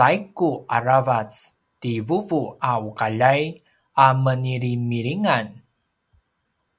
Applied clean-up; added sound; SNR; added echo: none; none; none; none.